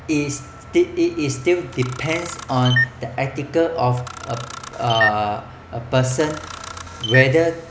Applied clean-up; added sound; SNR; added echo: none; Camera; 6 dB; none.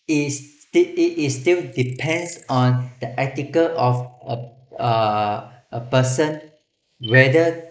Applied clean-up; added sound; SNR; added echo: neural mask model Resemble Enhance denoiser.